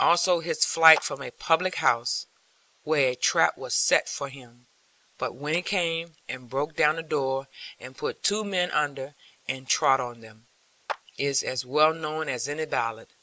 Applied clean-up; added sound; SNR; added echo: neural mask model Resemble Enhance denoiser.